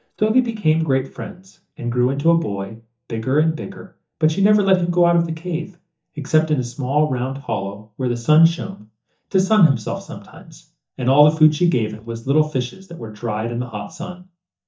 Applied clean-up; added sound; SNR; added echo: neural mask model DeepFilterNet 3.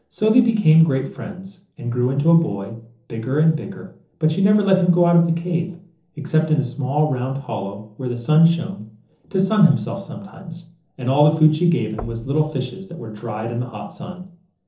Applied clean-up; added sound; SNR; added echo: neural separator model SepFormer DNS4.